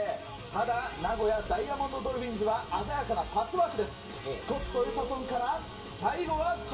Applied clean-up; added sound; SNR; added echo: none; Bowed string instrument; 20 dB; reverberation time 0.2 s.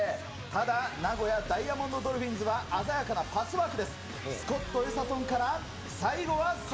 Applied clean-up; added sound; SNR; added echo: none; none; none; none.